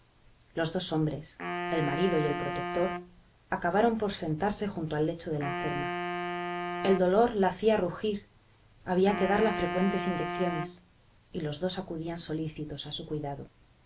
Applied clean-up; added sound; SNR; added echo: none; Wind instrument, woodwind instrument; 6 dB; none.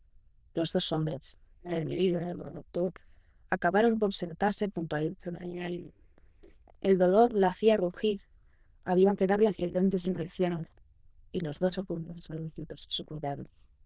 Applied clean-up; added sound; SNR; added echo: neural diffusion model UNIVERSE++.